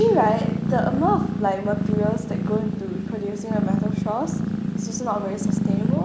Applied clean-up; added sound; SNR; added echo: none; Purr; -1 dB; none.